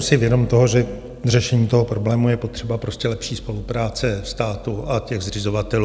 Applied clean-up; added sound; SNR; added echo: none; none; none; none.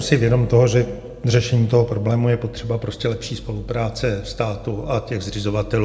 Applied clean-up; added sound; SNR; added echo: none; none; none; reverberation time 0.5 s.